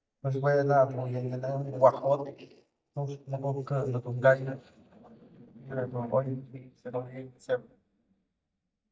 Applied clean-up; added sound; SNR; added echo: neural mask model DeepFilterNet 3.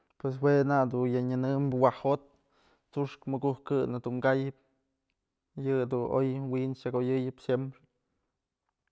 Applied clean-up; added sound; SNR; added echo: none; none; none; none.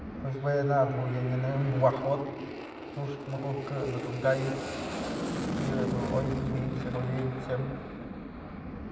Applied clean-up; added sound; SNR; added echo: none; Aircraft; 5 dB; reverberation time 1.7 s.